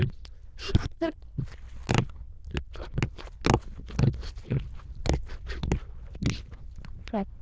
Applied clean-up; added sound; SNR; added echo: neural diffusion model UNIVERSE++.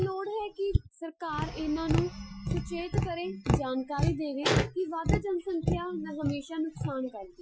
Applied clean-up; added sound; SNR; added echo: classical method Wiener filter.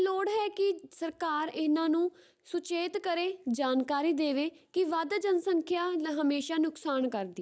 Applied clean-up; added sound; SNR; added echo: none; none; none; none.